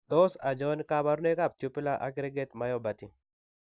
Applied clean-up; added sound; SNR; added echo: neural mask model Resemble Enhance denoiser.